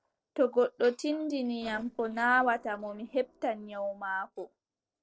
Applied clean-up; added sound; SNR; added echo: neural separator model SepFormer DNS4.